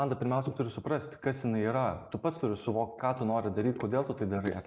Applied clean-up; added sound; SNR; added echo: neural mask model Resemble Enhance denoiser.